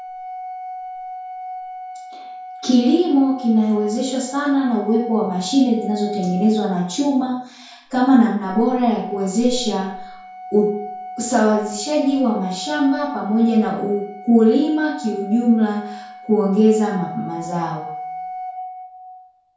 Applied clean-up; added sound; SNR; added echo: none; Organ; 13 dB; reverberation time 0.5 s.